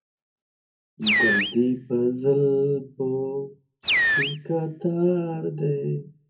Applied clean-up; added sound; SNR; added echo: none; Animal; -1 dB; reverberation time 0.3 s.